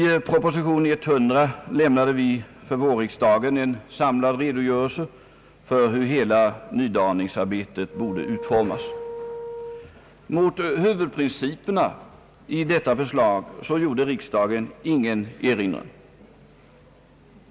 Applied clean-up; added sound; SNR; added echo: none; Wind instrument, woodwind instrument; 12 dB; none.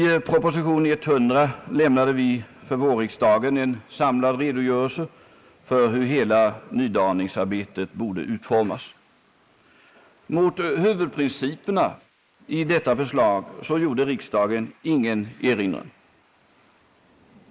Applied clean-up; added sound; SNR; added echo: neural mask model Resemble Enhance denoiser.